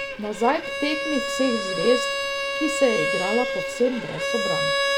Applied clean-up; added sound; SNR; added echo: none; Bowed string instrument; 1 dB; none.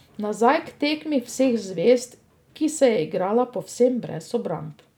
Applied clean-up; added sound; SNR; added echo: none; none; none; none.